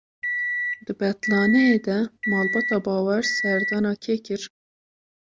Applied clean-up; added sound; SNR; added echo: none; Microwave oven; 4 dB; none.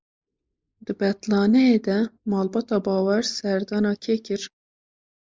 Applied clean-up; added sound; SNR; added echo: neural mask model Resemble Enhance denoiser.